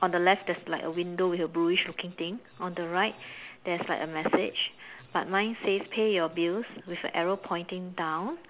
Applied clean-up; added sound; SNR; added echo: none; none; none; none.